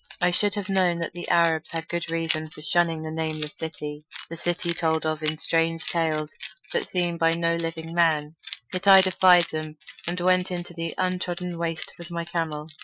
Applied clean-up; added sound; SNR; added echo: classical method Wiener filter.